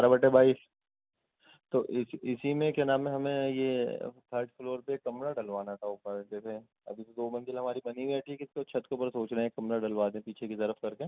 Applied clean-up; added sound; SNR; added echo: none; none; none; none.